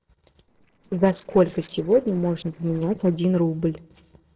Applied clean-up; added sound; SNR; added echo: neural separator model SepFormer DNS4.